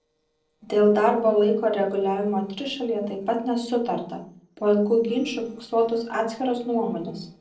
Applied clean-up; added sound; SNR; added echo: neural separator model SepFormer DNS4.